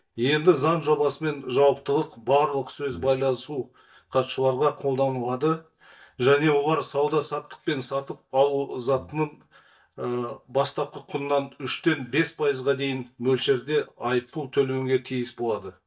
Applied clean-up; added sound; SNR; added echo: neural mask model DeepFilterNet 3.